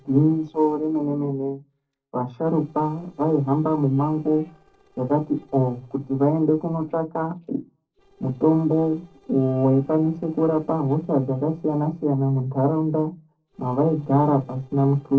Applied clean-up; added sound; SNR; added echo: neural separator model SepFormer DNS4.